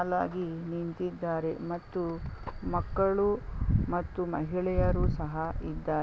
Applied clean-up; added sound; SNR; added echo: none; none; none; none.